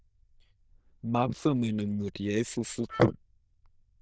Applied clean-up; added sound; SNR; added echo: neural diffusion model UNIVERSE++.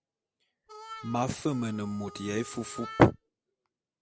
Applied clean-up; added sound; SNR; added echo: none; Harmonica; 15 dB; none.